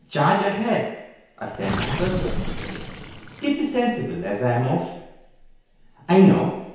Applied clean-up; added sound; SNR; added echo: none; Gurgling; 10 dB; reverberation time 1.0 s.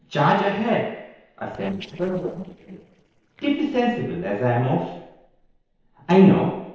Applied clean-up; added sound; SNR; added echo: neural separator model SepFormer DNS4.